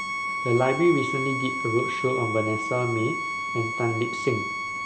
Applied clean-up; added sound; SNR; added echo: none; Bowed string instrument; 3 dB; none.